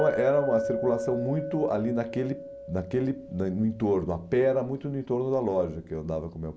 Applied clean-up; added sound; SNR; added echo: none; Chink, clink; 8 dB; none.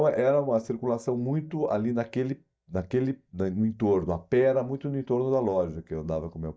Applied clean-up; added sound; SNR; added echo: neural mask model DeepFilterNet 3.